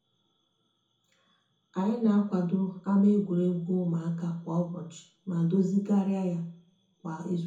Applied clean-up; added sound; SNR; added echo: none; none; none; reverberation time 0.6 s.